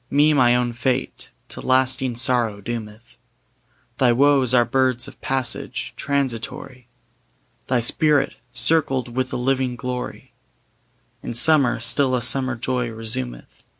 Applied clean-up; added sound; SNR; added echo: neural mask model Resemble Enhance denoiser.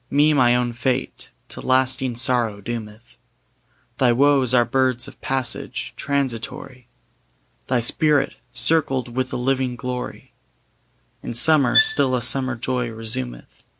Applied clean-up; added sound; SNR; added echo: none; Bowed string instrument; 2 dB; none.